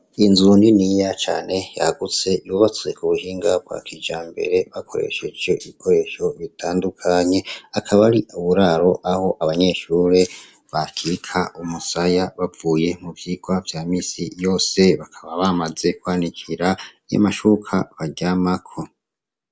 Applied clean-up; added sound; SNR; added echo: none; none; none; none.